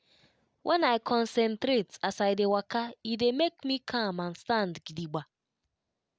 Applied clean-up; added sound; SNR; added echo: none; none; none; none.